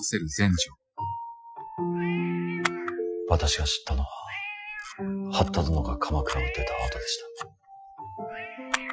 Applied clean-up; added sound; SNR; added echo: classical method Wiener filter.